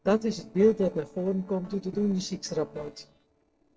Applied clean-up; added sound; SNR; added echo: neural separator model SepFormer DNS4.